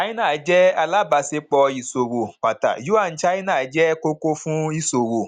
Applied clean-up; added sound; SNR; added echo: none; none; none; none.